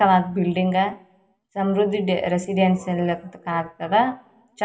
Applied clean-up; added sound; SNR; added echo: none; none; none; reverberation time 0.5 s.